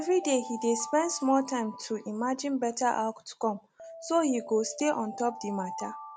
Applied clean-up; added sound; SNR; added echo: none; Alarm; 14 dB; none.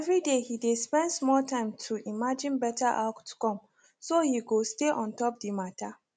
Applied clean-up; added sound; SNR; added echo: none; none; none; none.